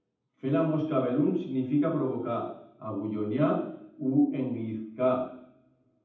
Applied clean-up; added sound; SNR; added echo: none; none; none; reverberation time 0.8 s.